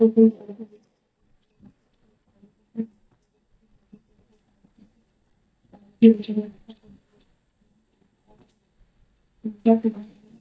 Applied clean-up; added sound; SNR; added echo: neural mask model DeepFilterNet 3.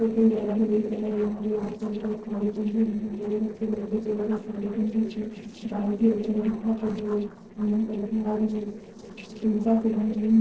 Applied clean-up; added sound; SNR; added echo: neural separator model SepFormer DNS4.